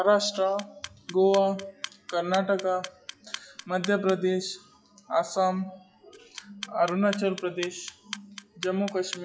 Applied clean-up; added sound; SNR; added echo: classical method WPE with log-MMSE.